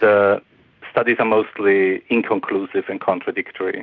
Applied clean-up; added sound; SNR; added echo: none; none; none; none.